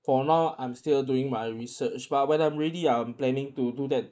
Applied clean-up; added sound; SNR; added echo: neural mask model Resemble Enhance denoiser.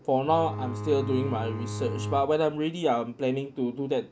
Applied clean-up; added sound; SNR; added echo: none; Bowed string instrument; 6 dB; none.